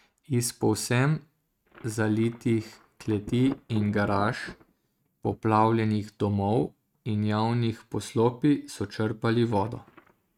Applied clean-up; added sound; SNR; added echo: neural mask model RNNoise.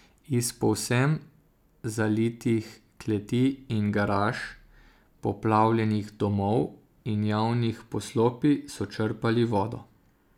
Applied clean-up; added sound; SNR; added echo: none; none; none; none.